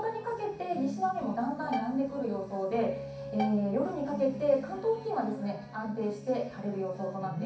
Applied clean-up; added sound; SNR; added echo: none; Bowed string instrument; 11 dB; reverberation time 0.6 s.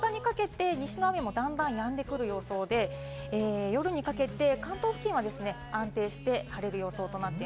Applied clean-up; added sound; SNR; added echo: none; none; none; none.